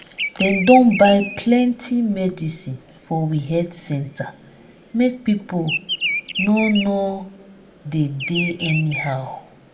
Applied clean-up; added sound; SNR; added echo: none; Bird vocalization, bird call, bird song; 10 dB; reverberation time 0.4 s.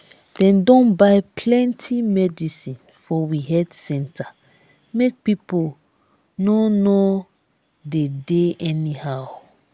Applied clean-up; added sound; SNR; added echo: none; none; none; none.